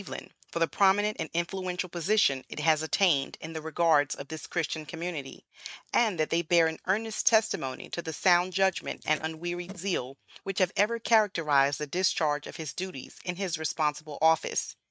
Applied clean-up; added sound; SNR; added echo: neural mask model RNNoise.